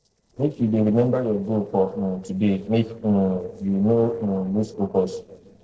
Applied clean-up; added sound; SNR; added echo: neural separator model SepFormer DNS4.